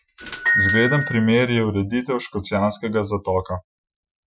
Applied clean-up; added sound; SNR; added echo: classical method Wiener filter.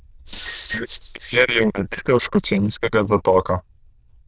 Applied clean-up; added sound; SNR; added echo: neural diffusion model UNIVERSE++.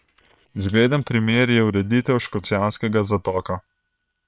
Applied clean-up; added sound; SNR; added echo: neural separator model SepFormer WHAM!.